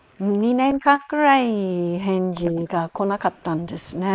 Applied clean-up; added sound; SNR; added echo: neural mask model Resemble Enhance denoiser.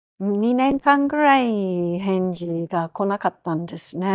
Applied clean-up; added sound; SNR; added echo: neural mask model DeepFilterNet 3.